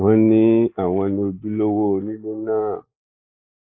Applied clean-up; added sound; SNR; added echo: neural mask model Resemble Enhance denoiser.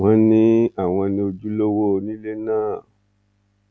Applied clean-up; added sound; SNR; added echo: none; none; none; none.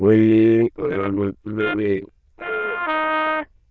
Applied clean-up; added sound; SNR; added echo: neural diffusion model UNIVERSE++.